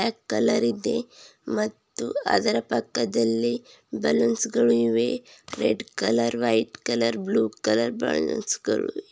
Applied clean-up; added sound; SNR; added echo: none; none; none; none.